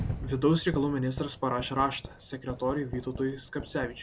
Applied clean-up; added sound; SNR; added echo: none; Fireworks; 10 dB; none.